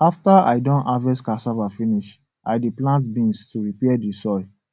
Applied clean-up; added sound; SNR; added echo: none; none; none; none.